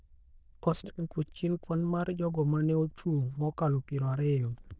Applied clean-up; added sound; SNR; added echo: neural diffusion model UNIVERSE++.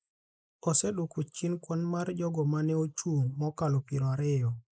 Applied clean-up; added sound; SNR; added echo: neural mask model Resemble Enhance denoiser.